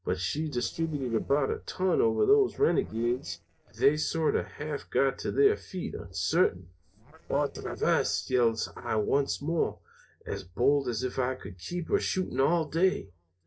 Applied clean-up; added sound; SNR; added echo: neural separator model SepFormer DNS4.